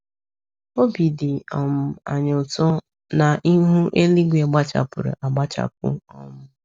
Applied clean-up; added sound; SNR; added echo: none; none; none; none.